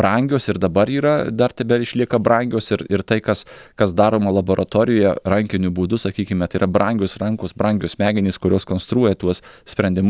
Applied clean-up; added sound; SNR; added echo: none; none; none; none.